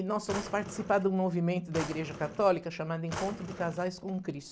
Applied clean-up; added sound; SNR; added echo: none; Drawer open or close; 11 dB; none.